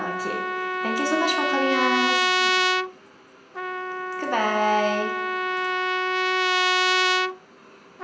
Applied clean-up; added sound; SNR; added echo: none; Trumpet; -5 dB; reverberation time 0.8 s.